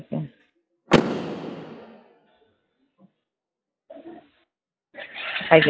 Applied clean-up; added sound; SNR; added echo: classical method log-MMSE.